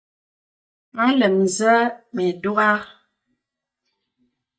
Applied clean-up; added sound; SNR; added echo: neural mask model DeepFilterNet 3.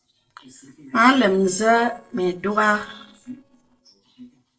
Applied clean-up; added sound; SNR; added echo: neural separator model SepFormer DNS4.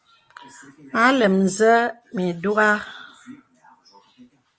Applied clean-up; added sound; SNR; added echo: none; none; none; none.